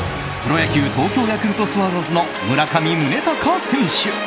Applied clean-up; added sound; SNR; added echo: none; none; none; none.